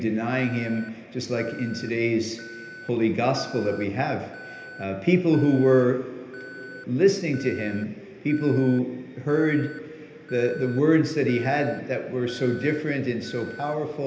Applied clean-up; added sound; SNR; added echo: none; Alarm; 20 dB; reverberation time 0.8 s.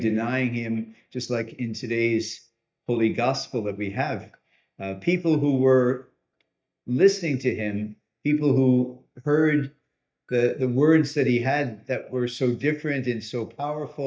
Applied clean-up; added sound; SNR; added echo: neural mask model DeepFilterNet 3.